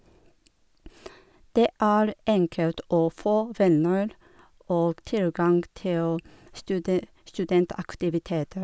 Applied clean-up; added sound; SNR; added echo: none; none; none; none.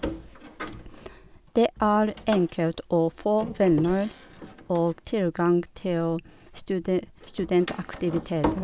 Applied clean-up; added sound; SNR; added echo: none; Door; 12 dB; none.